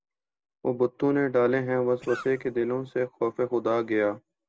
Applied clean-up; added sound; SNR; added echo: none; Cough; 15 dB; none.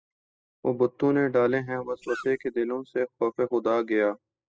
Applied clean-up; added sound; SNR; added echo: classical method spectral subtraction.